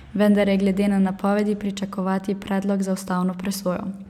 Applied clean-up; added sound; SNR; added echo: none; none; none; none.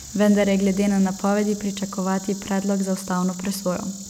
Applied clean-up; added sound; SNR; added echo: none; Insect; 17 dB; none.